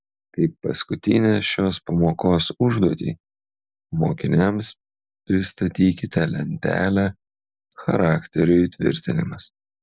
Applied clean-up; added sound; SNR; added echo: none; none; none; none.